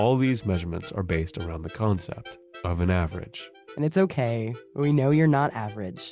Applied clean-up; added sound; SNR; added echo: none; none; none; none.